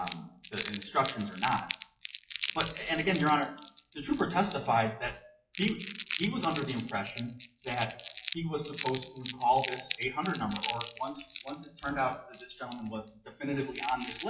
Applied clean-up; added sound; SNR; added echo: classical method WPE with log-MMSE.